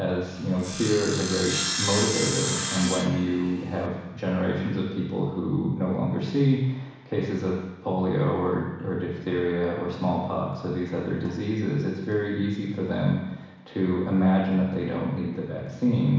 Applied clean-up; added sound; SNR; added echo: none; Sawing; 5 dB; reverberation time 1.1 s.